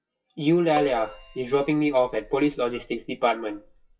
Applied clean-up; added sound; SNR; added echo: classical method WPE with log-MMSE.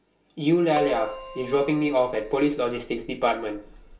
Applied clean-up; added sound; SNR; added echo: none; Keyboard (musical); 12 dB; reverberation time 0.2 s.